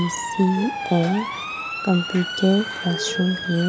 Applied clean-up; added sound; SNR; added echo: none; Motor vehicle (road) / Siren; 7 dB; none.